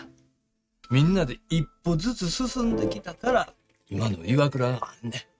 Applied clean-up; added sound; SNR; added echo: neural mask model RNNoise.